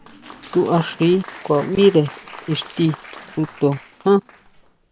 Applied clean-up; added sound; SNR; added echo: none; Applause; 18 dB; none.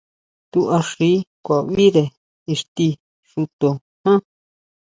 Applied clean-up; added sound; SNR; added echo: none; none; none; none.